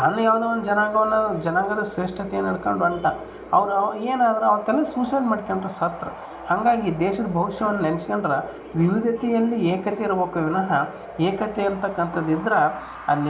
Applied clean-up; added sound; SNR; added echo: none; Wind; 17 dB; reverberation time 0.9 s.